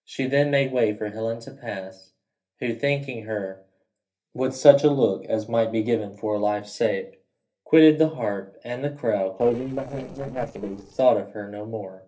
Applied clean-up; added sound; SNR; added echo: neural separator model SepFormer DNS4.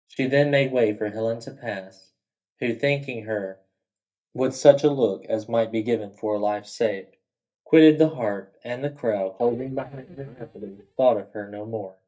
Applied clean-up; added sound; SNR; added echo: neural mask model DeepFilterNet 3.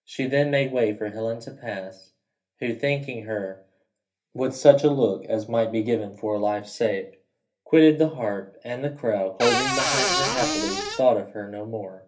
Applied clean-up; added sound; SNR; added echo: none; Cupboard open or close / Door; 0 dB; reverberation time 0.3 s.